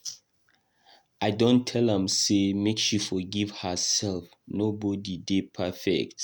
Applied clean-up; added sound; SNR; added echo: none; none; none; none.